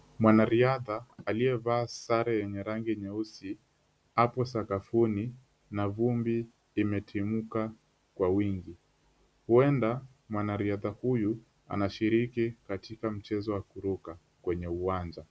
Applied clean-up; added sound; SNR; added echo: none; none; none; none.